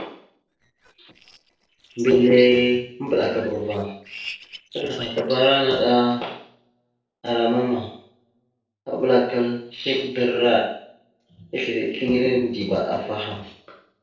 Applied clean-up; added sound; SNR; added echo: neural separator model SepFormer DNS4.